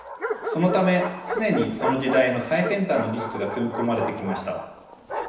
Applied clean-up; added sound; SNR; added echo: none; Bark; 6 dB; reverberation time 0.9 s.